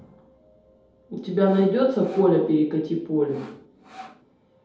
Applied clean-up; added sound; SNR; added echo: none; Sawing; 20 dB; reverberation time 0.8 s.